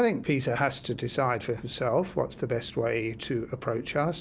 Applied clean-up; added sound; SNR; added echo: none; none; none; none.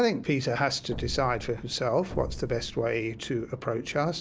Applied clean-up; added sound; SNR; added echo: none; Explosion; 10 dB; none.